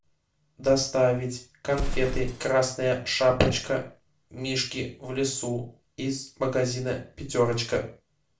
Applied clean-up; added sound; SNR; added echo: none; Explosion; 10 dB; reverberation time 0.3 s.